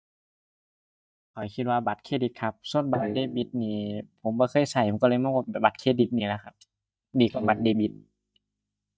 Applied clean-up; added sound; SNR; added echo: neural mask model DeepFilterNet 3.